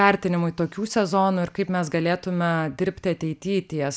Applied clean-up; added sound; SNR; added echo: none; none; none; none.